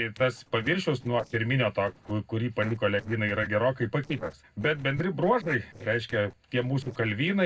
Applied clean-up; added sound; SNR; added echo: neural separator model SepFormer DNS4.